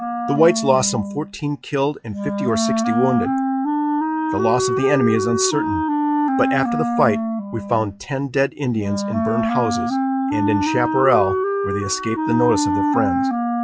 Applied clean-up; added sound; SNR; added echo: classical method log-MMSE.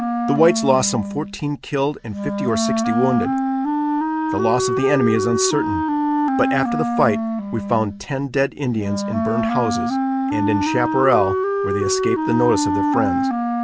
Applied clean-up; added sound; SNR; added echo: none; Wind instrument, woodwind instrument; 0 dB; none.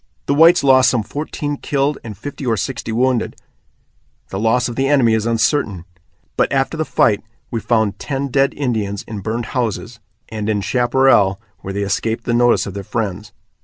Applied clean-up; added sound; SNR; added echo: none; none; none; none.